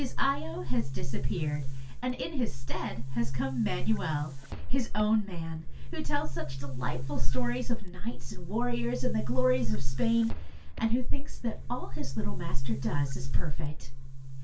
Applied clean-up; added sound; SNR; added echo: none; Boom; 17 dB; reverberation time 0.2 s.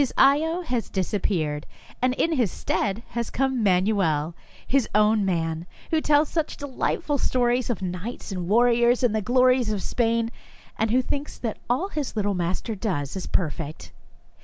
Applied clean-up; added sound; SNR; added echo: none; none; none; none.